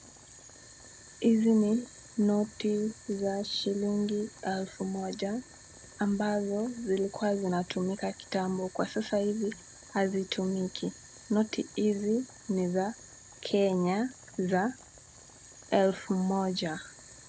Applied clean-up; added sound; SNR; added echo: none; Boiling; 20 dB; none.